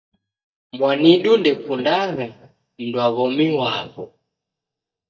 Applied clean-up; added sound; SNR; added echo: neural mask model DeepFilterNet 3.